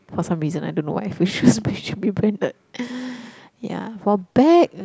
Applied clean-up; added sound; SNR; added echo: none; none; none; none.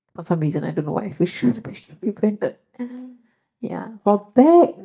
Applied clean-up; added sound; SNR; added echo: neural mask model DeepFilterNet 3.